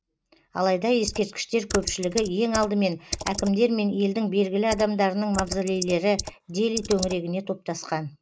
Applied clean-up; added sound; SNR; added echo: neural mask model Resemble Enhance denoiser.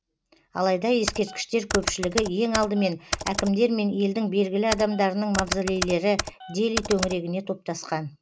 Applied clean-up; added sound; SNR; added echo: none; Computer keyboard; 8 dB; none.